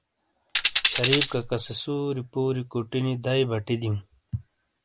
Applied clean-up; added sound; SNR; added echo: none; Tambourine; -1 dB; none.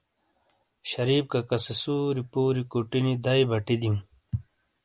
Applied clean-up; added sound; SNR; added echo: none; none; none; none.